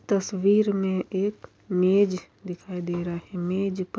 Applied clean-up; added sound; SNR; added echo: none; none; none; none.